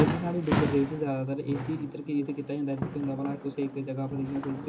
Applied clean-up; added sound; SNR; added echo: none; Fireworks; 4 dB; reverberation time 0.2 s.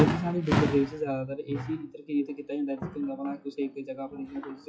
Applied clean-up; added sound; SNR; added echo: classical method WPE with log-MMSE.